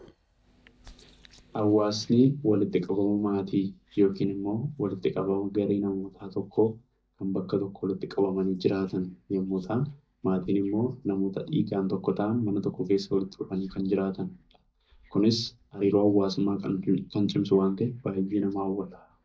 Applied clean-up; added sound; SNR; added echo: neural mask model DeepFilterNet 3.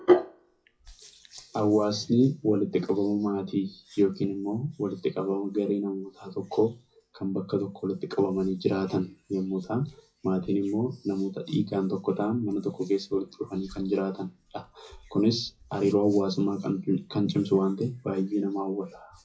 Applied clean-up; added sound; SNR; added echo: classical method WPE with log-MMSE.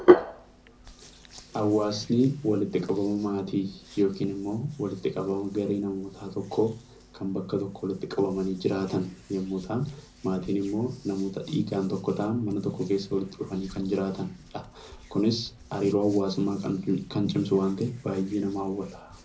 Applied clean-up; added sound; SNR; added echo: none; Hands; 6 dB; reverberation time 0.4 s.